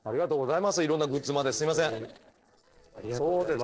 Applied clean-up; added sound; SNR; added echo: neural separator model SepFormer DNS4.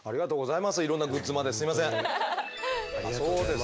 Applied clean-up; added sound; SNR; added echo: none; none; none; none.